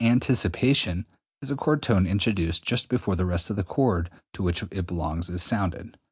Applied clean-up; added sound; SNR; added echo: none; none; none; none.